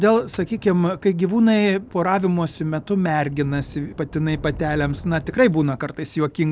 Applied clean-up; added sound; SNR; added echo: none; Thunder / Rain; 19 dB; none.